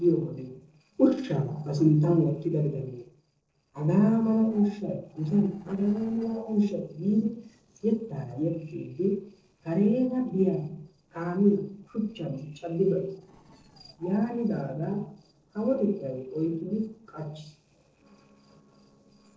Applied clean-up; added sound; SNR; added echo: neural separator model SepFormer DNS4.